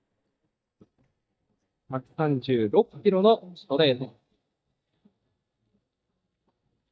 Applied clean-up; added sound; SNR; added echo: neural mask model DeepFilterNet 3.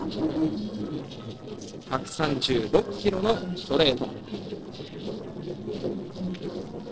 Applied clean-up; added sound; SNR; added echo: neural separator model SepFormer DNS4.